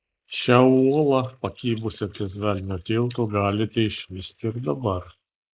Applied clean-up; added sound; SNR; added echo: neural mask model Resemble Enhance denoiser.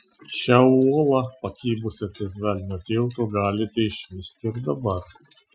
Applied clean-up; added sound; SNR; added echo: classical method Wiener filter.